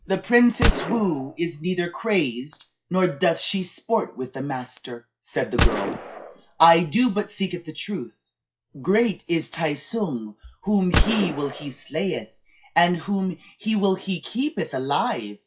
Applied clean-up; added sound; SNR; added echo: classical method log-MMSE.